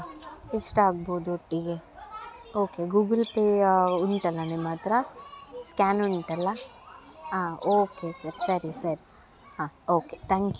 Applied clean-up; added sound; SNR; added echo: none; none; none; none.